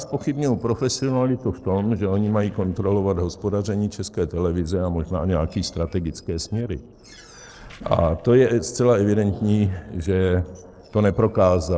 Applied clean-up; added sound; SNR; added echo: neural separator model SepFormer DNS4.